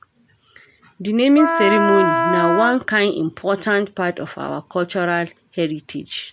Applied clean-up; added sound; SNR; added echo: none; Wind instrument, woodwind instrument; 0 dB; none.